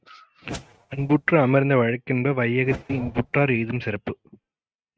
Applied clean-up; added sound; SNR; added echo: neural mask model RNNoise.